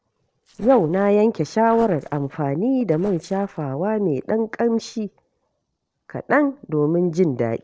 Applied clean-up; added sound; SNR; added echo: neural separator model SepFormer DNS4.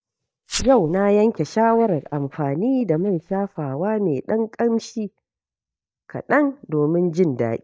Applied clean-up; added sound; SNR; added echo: neural mask model DeepFilterNet 3.